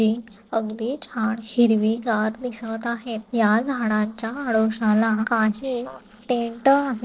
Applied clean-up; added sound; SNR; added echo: neural separator model SepFormer DNS4.